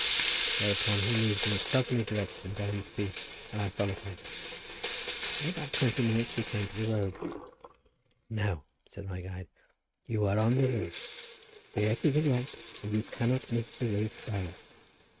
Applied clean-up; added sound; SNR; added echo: neural mask model RNNoise.